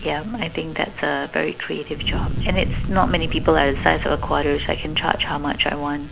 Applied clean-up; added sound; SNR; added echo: none; Fire; 5 dB; none.